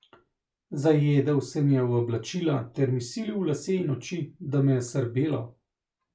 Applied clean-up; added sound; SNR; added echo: none; none; none; none.